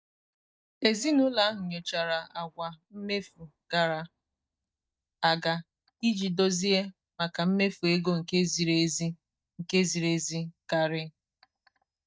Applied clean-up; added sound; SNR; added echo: neural mask model DeepFilterNet 3.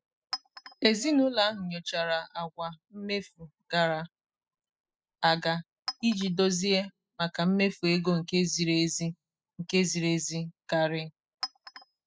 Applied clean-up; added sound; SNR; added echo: classical method spectral subtraction.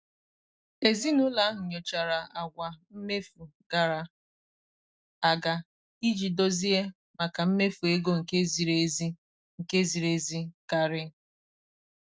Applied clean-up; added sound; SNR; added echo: none; none; none; none.